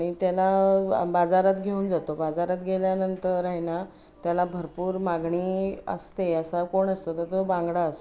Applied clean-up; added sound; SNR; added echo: none; none; none; none.